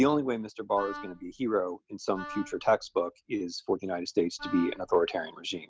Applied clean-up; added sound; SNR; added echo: none; Wind instrument, woodwind instrument; 15 dB; none.